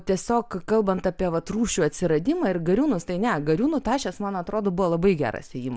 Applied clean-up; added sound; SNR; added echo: none; none; none; none.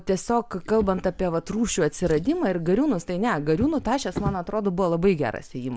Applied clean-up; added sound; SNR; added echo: none; Drawer open or close; 15 dB; none.